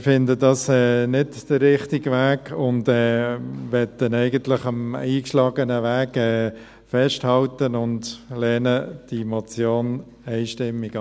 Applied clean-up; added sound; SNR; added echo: none; none; none; none.